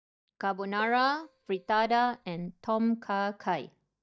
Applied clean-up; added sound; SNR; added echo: neural mask model DeepFilterNet 3.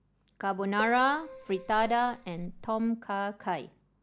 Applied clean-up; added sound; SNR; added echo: none; Keyboard (musical); 14 dB; none.